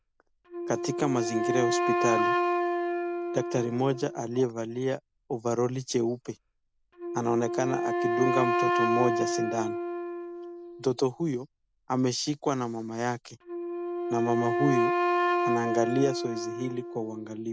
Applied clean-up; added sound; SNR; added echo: none; Wind instrument, woodwind instrument; 0 dB; none.